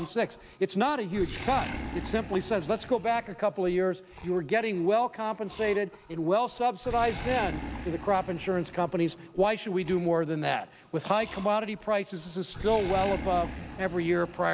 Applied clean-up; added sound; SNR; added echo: none; Animal; 13 dB; none.